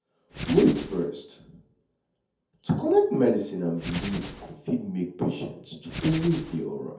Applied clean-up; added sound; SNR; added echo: none; Hands; 9 dB; reverberation time 0.5 s.